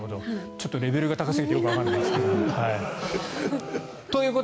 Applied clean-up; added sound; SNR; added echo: none; Guitar; 16 dB; none.